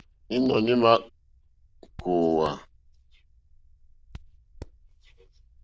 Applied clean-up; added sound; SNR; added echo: neural diffusion model UNIVERSE++.